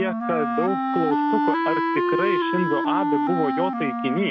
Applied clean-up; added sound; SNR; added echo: none; Wind instrument, woodwind instrument; -2 dB; none.